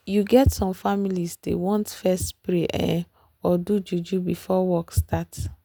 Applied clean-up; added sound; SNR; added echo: none; none; none; none.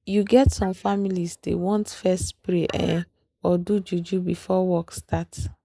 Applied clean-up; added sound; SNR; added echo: neural mask model Resemble Enhance denoiser.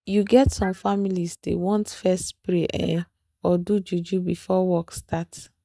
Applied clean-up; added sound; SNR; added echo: neural mask model DeepFilterNet 3.